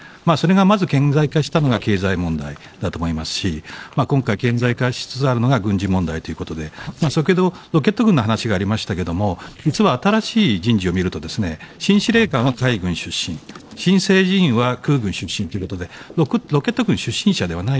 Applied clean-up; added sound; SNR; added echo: neural separator model SepFormer DNS4.